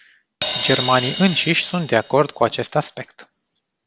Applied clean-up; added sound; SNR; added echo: none; Crash cymbal; 5 dB; none.